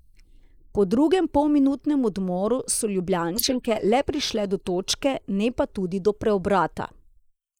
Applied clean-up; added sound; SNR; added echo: neural mask model Resemble Enhance denoiser.